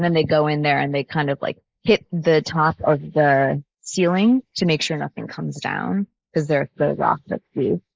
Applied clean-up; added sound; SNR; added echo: neural mask model Resemble Enhance denoiser.